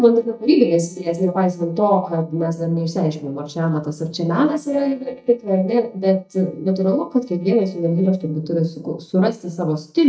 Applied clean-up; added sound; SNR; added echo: neural mask model DeepFilterNet 3.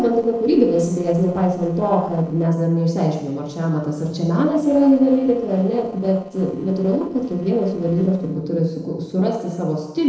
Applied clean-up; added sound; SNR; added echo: neural separator model SepFormer DNS4.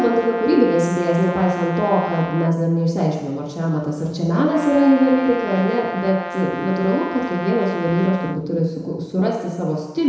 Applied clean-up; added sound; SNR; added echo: none; Brass instrument; 12 dB; reverberation time 1.0 s.